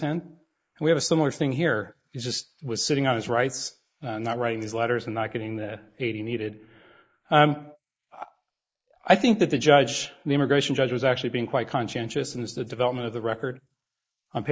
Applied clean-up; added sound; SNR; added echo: neural mask model Resemble Enhance denoiser.